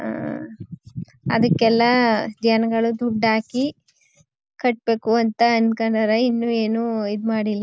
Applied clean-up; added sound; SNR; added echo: none; none; none; none.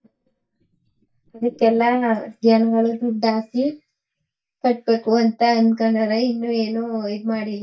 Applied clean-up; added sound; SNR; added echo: neural mask model DeepFilterNet 3.